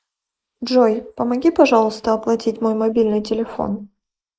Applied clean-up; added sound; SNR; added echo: neural mask model Resemble Enhance denoiser.